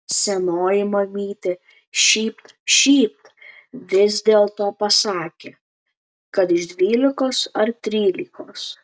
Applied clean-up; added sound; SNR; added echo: none; none; none; none.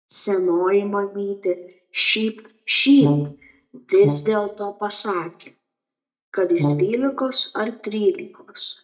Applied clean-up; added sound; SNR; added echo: neural mask model DeepFilterNet 3.